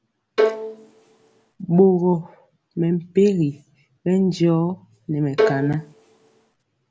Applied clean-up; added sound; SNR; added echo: none; Bowed string instrument; 3 dB; none.